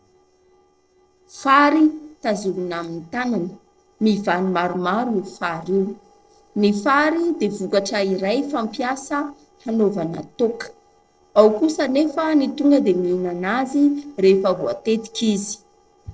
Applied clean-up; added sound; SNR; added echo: neural separator model SepFormer DNS4.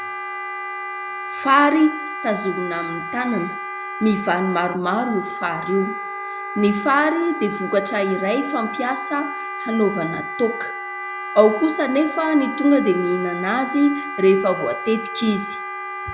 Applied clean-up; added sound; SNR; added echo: none; Wind instrument, woodwind instrument; 8 dB; none.